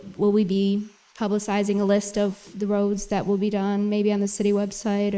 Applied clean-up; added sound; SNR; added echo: neural mask model Resemble Enhance denoiser.